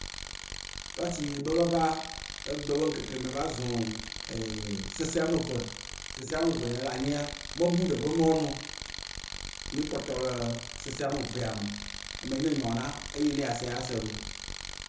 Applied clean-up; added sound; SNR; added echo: none; Tools; 8 dB; reverberation time 0.6 s.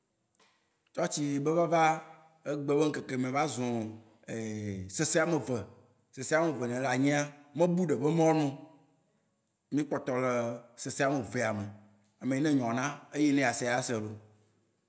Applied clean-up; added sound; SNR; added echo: none; none; none; none.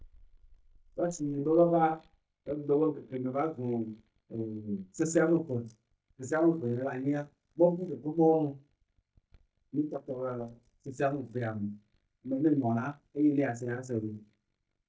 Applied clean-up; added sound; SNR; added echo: neural mask model DeepFilterNet 3.